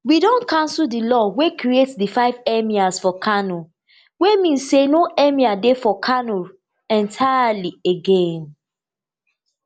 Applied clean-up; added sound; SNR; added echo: none; none; none; none.